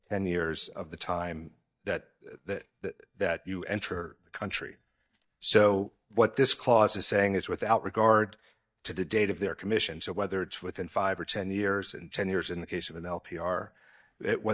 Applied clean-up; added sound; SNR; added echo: neural mask model DeepFilterNet 3.